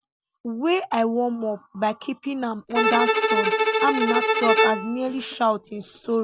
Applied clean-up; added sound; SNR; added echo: none; Bowed string instrument; -2 dB; none.